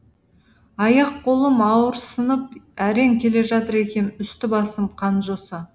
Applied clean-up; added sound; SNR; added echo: none; none; none; none.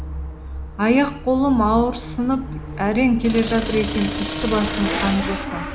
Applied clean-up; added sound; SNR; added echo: none; Accelerating, revving, vroom + Motorcycle / Accelerating, revving, vroom; 7 dB; none.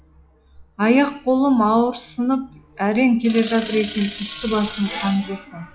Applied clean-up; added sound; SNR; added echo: classical method log-MMSE.